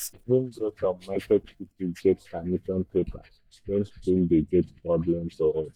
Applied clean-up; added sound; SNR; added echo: neural mask model DeepFilterNet 3.